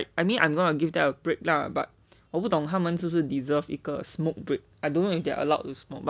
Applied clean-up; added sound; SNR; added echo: none; none; none; none.